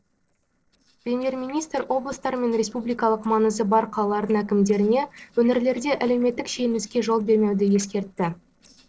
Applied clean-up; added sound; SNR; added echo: neural separator model SepFormer DNS4.